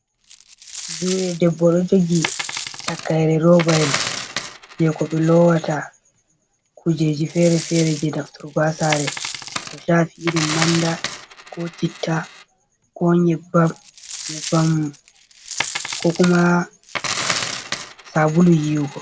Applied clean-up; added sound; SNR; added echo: none; Coin (dropping); 10 dB; none.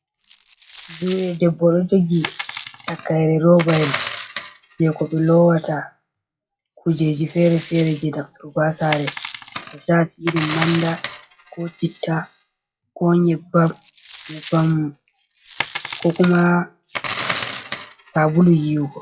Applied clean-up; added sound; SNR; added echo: classical method log-MMSE.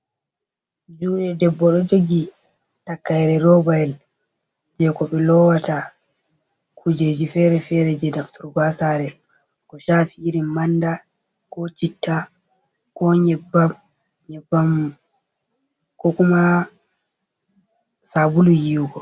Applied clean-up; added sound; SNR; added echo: none; none; none; none.